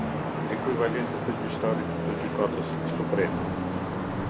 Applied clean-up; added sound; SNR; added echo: none; Traffic noise, roadway noise / Vehicle horn, car horn, honking; -3 dB; none.